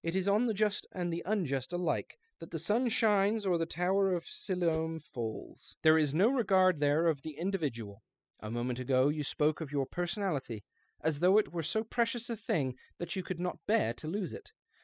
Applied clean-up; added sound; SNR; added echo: classical method spectral subtraction.